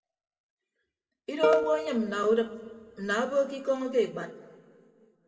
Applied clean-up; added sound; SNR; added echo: none; Plucked string instrument; 3 dB; reverberation time 1.5 s.